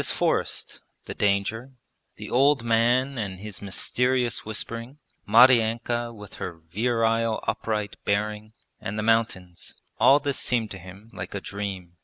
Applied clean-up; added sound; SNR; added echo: none; none; none; none.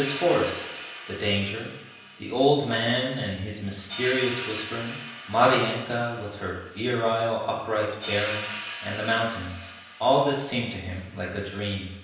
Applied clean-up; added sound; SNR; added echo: none; Hi-hat; 13 dB; reverberation time 0.9 s.